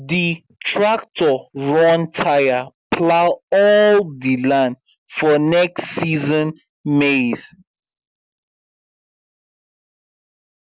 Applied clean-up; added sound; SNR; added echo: none; none; none; none.